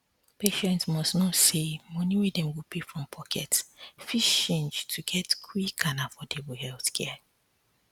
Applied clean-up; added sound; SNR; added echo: none; none; none; none.